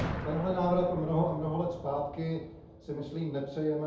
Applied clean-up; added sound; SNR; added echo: none; Boom; 10 dB; reverberation time 0.8 s.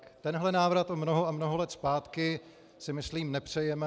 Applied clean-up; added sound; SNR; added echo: none; none; none; none.